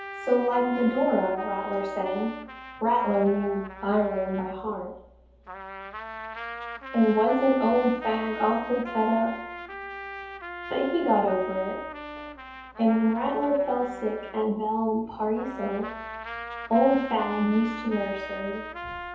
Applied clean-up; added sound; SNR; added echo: none; Trumpet; 12 dB; reverberation time 2.2 s.